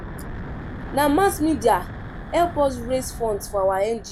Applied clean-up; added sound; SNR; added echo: none; Wind / Breathing; 10 dB; none.